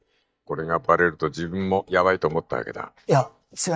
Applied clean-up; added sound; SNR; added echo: neural mask model DeepFilterNet 3.